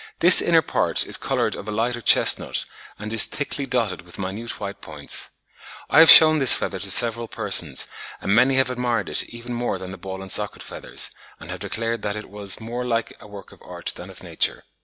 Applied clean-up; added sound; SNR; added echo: none; none; none; none.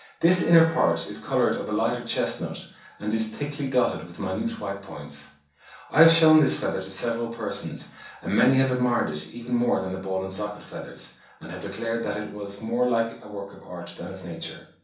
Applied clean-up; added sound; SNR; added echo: none; Piano; 17 dB; reverberation time 0.6 s.